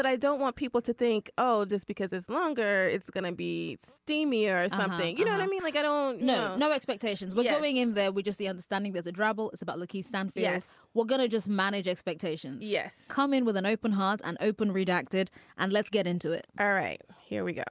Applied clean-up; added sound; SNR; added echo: none; none; none; none.